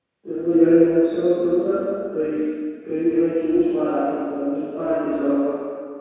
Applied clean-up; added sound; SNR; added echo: none; none; none; reverberation time 2.0 s.